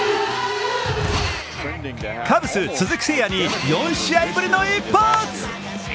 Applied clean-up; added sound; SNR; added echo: none; Drill; 14 dB; none.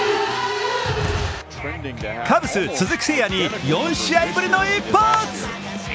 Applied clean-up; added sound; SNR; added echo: none; none; none; none.